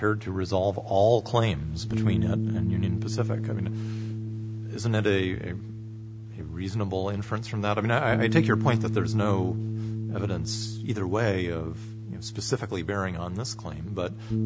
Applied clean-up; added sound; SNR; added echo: none; Bass guitar; 3 dB; none.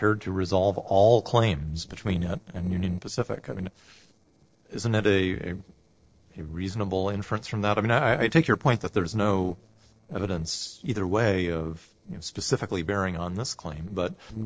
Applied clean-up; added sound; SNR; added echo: neural separator model SepFormer DNS4.